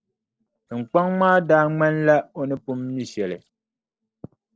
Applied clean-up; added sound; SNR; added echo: neural separator model SepFormer DNS4.